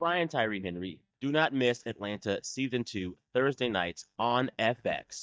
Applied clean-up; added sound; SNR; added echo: neural mask model DeepFilterNet 3.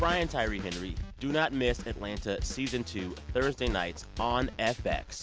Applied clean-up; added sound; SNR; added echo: none; Drum / Drum kit; 10 dB; none.